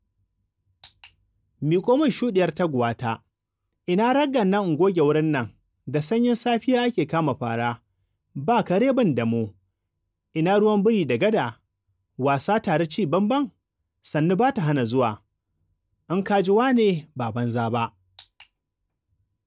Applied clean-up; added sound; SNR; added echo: none; none; none; none.